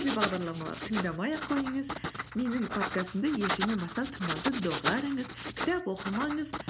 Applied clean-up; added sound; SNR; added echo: none; Writing; 4 dB; none.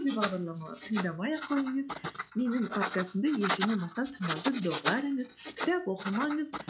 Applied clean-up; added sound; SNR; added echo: classical method log-MMSE.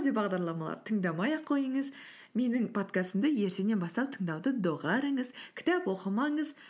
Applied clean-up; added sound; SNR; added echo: none; none; none; none.